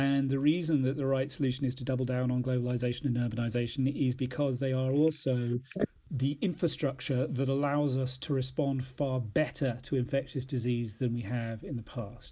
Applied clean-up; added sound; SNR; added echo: neural mask model Resemble Enhance denoiser.